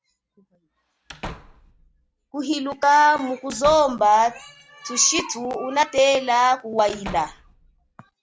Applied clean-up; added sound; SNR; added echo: none; Slam / Wood; 20 dB; none.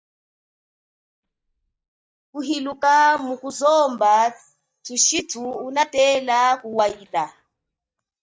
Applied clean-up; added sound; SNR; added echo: neural mask model DeepFilterNet 3.